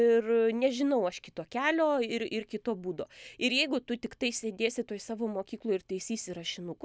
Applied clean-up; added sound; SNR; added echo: none; none; none; none.